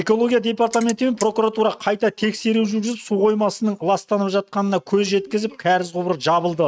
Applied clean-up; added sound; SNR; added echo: neural mask model RNNoise.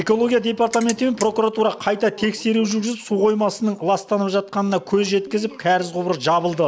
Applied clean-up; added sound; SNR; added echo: none; Ratchet, pawl; 12 dB; none.